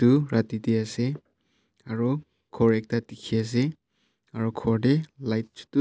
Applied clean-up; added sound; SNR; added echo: none; none; none; none.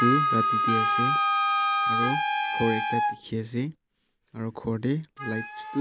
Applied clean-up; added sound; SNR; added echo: none; Trumpet + Wind instrument, woodwind instrument; -4 dB; none.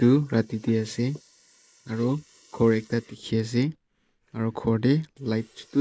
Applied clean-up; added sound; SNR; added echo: neural mask model Resemble Enhance denoiser.